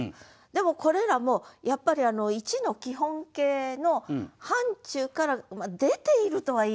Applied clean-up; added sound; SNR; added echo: none; none; none; none.